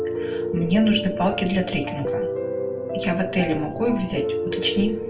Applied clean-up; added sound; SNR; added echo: none; Piano; 3 dB; reverberation time 0.2 s.